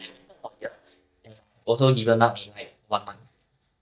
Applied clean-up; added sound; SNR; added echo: neural mask model DeepFilterNet 3.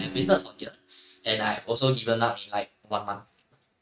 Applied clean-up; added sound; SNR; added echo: neural mask model RNNoise.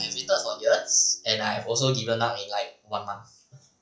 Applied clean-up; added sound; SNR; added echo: classical method log-MMSE.